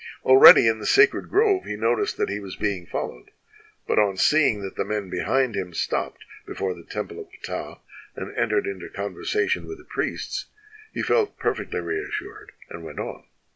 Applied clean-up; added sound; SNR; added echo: none; none; none; none.